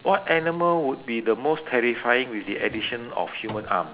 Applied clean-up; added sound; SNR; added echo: none; Drawer open or close; 18 dB; none.